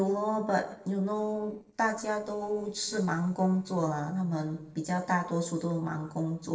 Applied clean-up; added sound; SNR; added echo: neural separator model SepFormer DNS4.